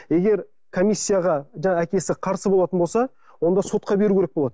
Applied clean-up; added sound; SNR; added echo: none; none; none; none.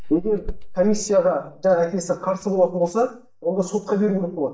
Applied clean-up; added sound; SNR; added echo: neural mask model DeepFilterNet 3.